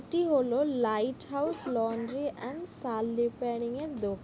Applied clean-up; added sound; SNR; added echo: none; Cough; 19 dB; none.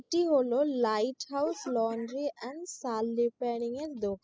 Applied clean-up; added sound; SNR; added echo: classical method spectral subtraction.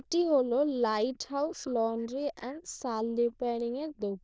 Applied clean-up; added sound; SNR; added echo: neural diffusion model UNIVERSE++.